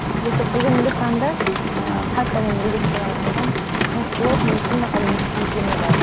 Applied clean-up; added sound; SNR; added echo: none; Rain; -3 dB; none.